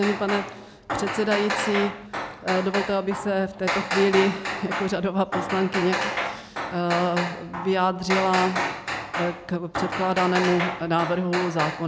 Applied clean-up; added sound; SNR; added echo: none; Hammer; 4 dB; none.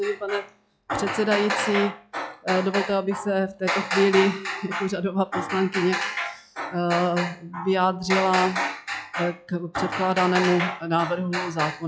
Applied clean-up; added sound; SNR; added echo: classical method log-MMSE.